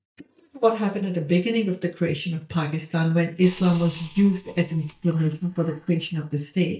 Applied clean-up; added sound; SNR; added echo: neural mask model DeepFilterNet 3.